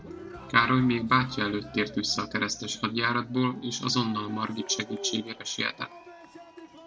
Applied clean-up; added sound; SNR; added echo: none; Cheering; 16 dB; none.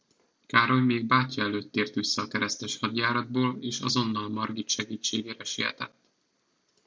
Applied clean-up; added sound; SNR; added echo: none; none; none; none.